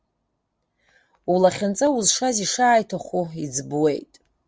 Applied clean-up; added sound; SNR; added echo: none; none; none; none.